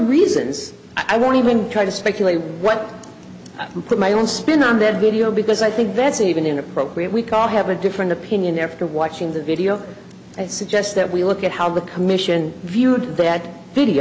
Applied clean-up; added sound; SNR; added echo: none; none; none; none.